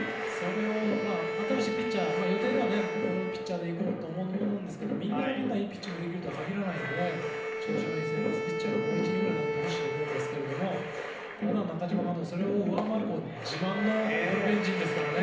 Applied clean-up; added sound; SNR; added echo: none; Bowed string instrument; 4 dB; reverberation time 0.8 s.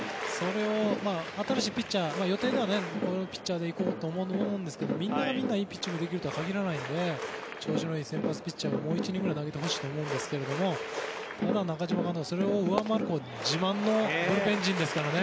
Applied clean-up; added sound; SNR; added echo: none; none; none; none.